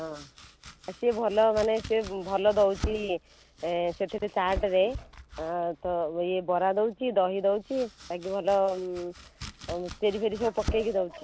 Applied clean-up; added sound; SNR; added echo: none; Domestic sounds, home sounds; 14 dB; none.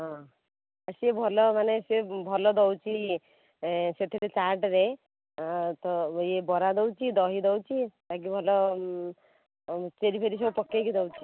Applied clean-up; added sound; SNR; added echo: none; none; none; none.